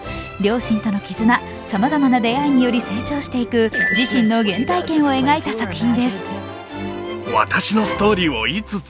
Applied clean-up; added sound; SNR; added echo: none; none; none; none.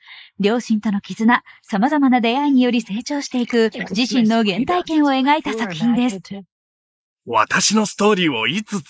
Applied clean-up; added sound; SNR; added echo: neural mask model Resemble Enhance denoiser.